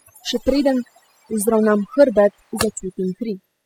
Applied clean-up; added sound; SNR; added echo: classical method spectral subtraction.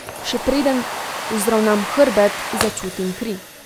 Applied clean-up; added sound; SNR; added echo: none; Domestic sounds, home sounds + Shatter; 7 dB; none.